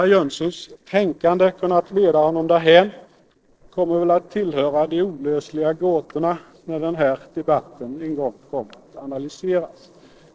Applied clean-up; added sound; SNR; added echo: neural separator model SepFormer DNS4.